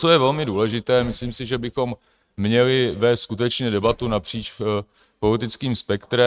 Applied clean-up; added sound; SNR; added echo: neural mask model RNNoise.